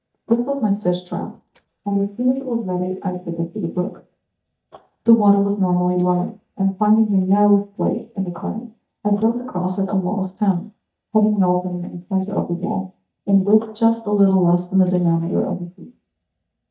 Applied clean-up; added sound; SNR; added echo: neural mask model DeepFilterNet 3.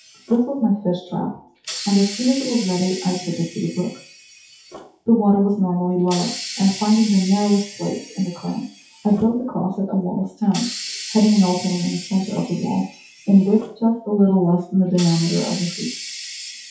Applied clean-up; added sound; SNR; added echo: classical method WPE with log-MMSE.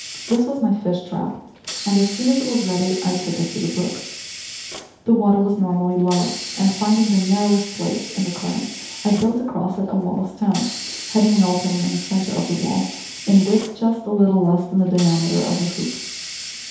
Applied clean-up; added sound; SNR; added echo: none; Hiss; 12 dB; reverberation time 0.8 s.